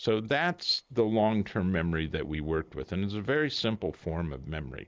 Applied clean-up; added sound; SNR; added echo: neural mask model Resemble Enhance denoiser.